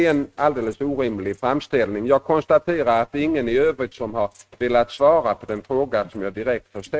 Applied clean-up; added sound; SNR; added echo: neural mask model RNNoise.